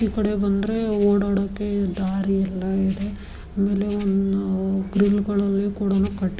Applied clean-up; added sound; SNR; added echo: none; Rattle (instrument); 16 dB; none.